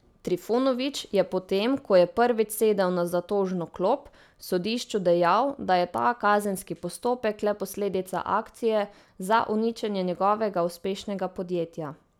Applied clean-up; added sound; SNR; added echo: none; none; none; none.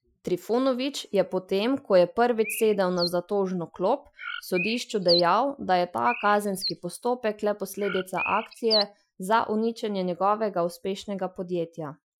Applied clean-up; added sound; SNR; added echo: classical method Wiener filter.